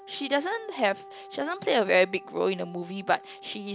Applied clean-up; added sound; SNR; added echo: none; Wind instrument, woodwind instrument; 18 dB; none.